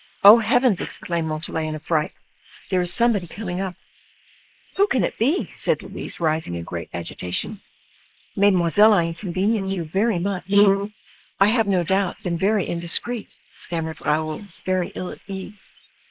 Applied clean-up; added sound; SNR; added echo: neural mask model Resemble Enhance denoiser.